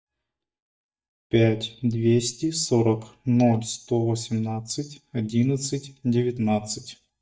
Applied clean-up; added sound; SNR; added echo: neural mask model DeepFilterNet 3.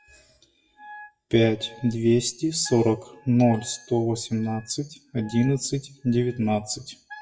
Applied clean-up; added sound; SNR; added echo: classical method WPE with log-MMSE.